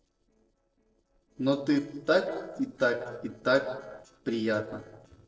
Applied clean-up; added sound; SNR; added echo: neural separator model SepFormer DNS4.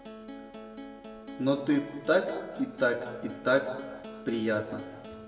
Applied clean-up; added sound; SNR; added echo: none; Acoustic guitar; 13 dB; reverberation time 2.1 s.